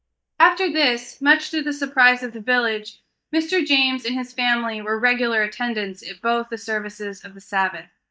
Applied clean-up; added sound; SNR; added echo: neural mask model DeepFilterNet 3.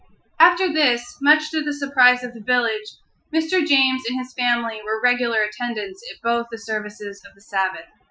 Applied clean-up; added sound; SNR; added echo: classical method Wiener filter.